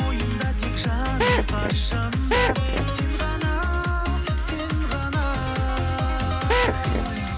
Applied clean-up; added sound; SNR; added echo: none; Drill; 2 dB; none.